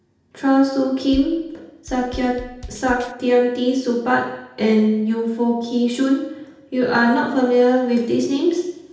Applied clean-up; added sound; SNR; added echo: none; Bass drum / Snare drum / Drum kit; 17 dB; reverberation time 0.8 s.